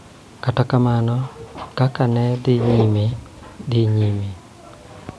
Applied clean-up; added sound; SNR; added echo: none; none; none; none.